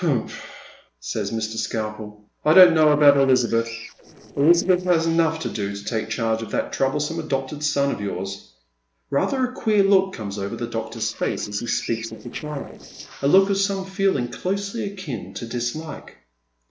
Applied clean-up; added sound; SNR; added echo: neural separator model SepFormer DNS4.